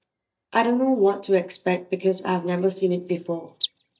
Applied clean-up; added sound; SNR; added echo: neural mask model DeepFilterNet 3.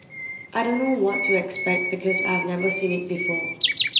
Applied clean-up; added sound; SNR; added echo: none; Bird; 1 dB; reverberation time 1.4 s.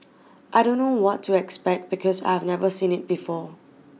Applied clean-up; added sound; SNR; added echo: none; none; none; none.